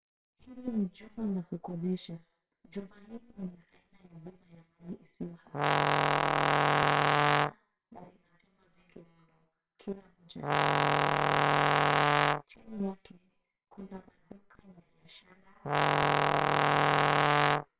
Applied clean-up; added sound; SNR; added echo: neural separator model SepFormer WHAMR!.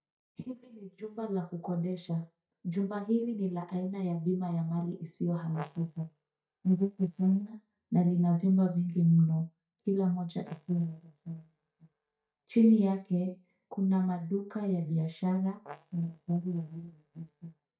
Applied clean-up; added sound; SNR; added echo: neural mask model DeepFilterNet 3.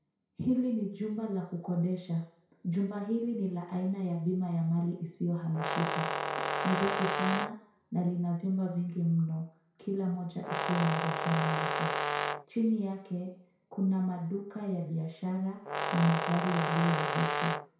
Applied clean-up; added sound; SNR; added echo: none; Brass instrument; 1 dB; reverberation time 0.6 s.